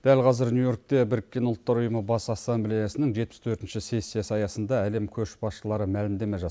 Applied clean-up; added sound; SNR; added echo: none; none; none; none.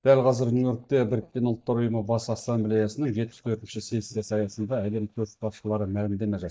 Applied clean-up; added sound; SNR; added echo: neural mask model DeepFilterNet 3.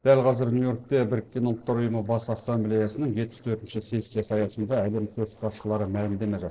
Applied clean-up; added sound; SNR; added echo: neural separator model SepFormer DNS4.